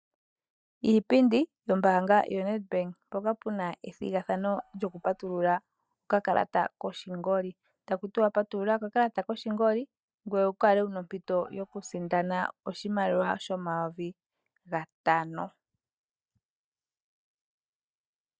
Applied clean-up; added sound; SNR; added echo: neural mask model DeepFilterNet 3.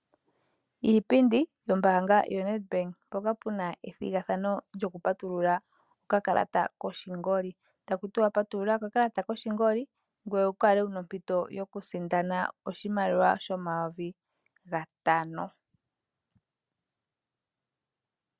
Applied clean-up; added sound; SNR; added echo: none; none; none; none.